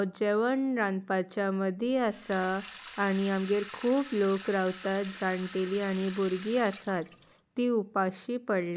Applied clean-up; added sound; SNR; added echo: none; Sink (filling or washing) / Water tap, faucet; 14 dB; none.